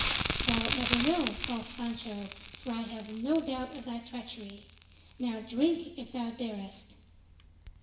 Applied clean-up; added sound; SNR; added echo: none; Crackle; -1 dB; reverberation time 0.8 s.